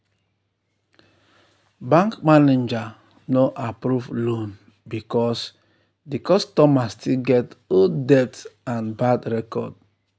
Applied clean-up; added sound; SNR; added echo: none; none; none; none.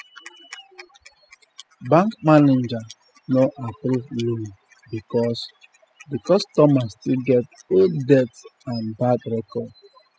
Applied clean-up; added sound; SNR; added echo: classical method spectral subtraction.